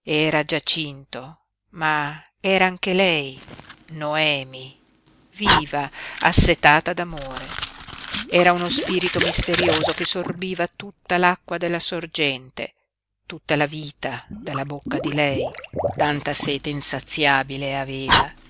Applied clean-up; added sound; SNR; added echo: none; Fire + Liquid; 6 dB; none.